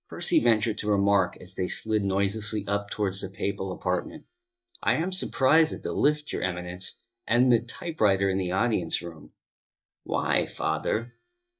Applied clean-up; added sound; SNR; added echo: neural mask model DeepFilterNet 3.